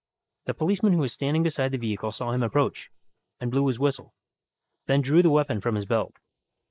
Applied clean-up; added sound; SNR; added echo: neural mask model Resemble Enhance denoiser.